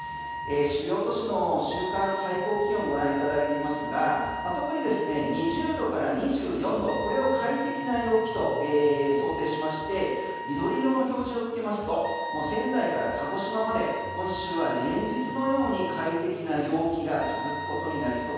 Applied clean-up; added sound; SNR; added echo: none; Wind instrument, woodwind instrument; 8 dB; reverberation time 1.2 s.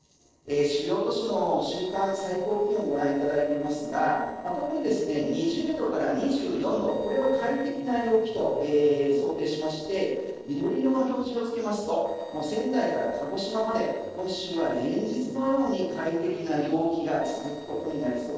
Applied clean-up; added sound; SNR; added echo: neural separator model SepFormer DNS4.